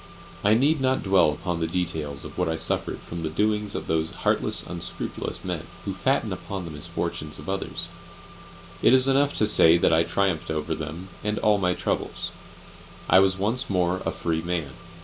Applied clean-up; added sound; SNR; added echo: none; Engine / Car; 18 dB; none.